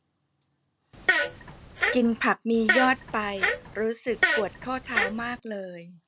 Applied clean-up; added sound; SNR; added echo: none; Fart; -1 dB; none.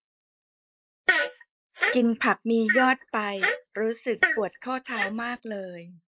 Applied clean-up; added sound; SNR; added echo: neural mask model Resemble Enhance denoiser.